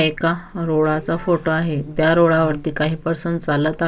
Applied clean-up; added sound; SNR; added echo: none; Buzz; 16 dB; none.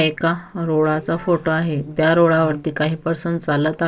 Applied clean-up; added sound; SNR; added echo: neural separator model SepFormer DNS4.